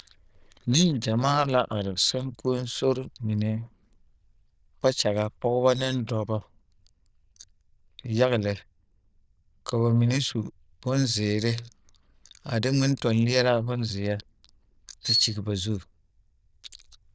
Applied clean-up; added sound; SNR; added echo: neural diffusion model UNIVERSE++.